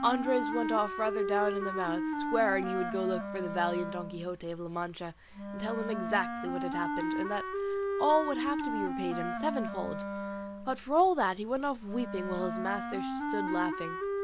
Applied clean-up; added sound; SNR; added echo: none; Wind instrument, woodwind instrument; 2 dB; none.